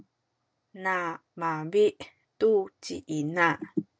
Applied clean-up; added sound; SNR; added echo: none; none; none; none.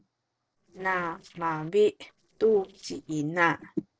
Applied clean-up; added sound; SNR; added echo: neural separator model SepFormer DNS4.